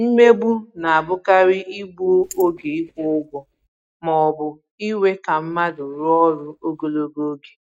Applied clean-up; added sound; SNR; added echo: neural mask model DeepFilterNet 3.